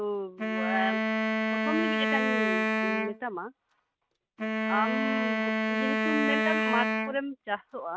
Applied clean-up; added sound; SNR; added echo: neural mask model RNNoise.